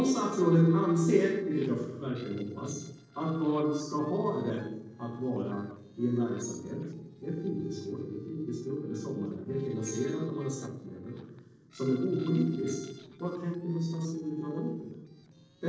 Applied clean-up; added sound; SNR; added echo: neural separator model SepFormer DNS4.